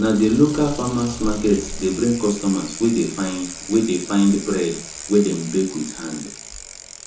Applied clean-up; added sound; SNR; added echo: none; Bicycle; 12 dB; reverberation time 0.7 s.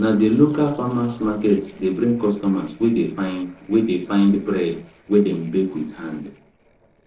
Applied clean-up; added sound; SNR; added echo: neural separator model SepFormer DNS4.